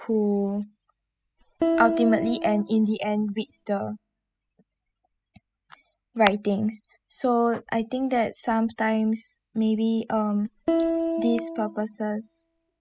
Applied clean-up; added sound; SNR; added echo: classical method spectral subtraction.